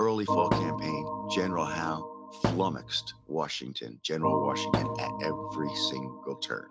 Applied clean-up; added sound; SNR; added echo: none; Thump, thud + Organ; 0 dB; none.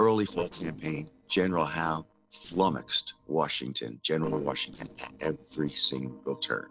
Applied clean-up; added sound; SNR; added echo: neural separator model SepFormer DNS4.